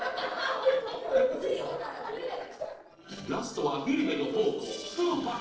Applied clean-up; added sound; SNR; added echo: neural separator model SepFormer DNS4.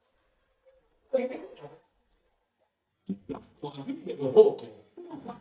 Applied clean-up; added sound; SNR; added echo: neural mask model DeepFilterNet 3.